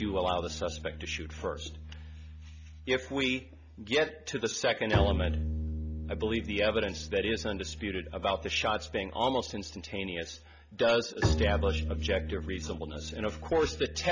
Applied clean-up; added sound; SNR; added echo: none; Bowed string instrument; 4 dB; none.